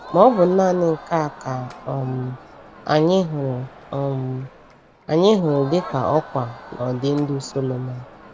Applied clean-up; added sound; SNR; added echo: none; Crowd; 18 dB; none.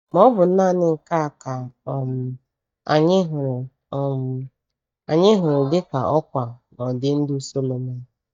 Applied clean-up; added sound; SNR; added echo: neural mask model DeepFilterNet 3.